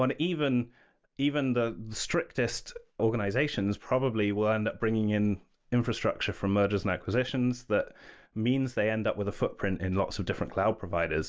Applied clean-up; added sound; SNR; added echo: none; none; none; none.